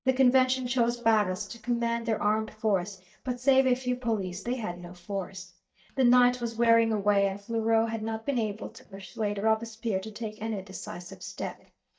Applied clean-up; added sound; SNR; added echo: neural mask model DeepFilterNet 3.